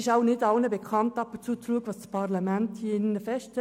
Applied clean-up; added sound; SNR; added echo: none; none; none; none.